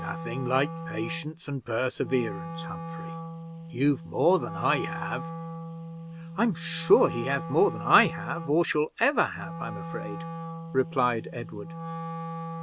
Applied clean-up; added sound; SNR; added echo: none; Wind instrument, woodwind instrument; 9 dB; none.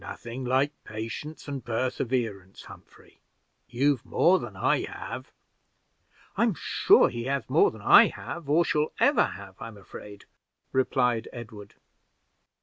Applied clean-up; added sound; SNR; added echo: none; none; none; none.